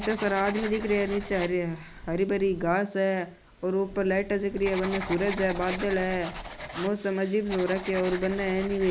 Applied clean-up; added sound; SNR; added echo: none; Writing; 12 dB; none.